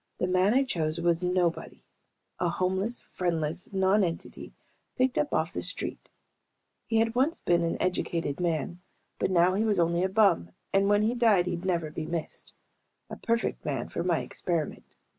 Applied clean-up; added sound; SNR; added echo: none; none; none; none.